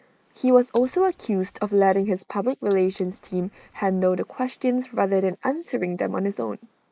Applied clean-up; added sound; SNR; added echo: neural mask model Resemble Enhance denoiser.